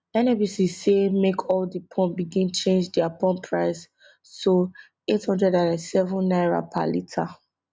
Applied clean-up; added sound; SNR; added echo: none; none; none; none.